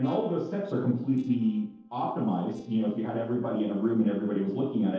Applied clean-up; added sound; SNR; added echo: neural separator model SepFormer DNS4.